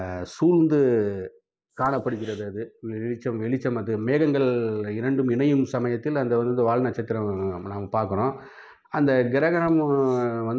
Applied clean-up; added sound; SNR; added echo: neural mask model Resemble Enhance denoiser.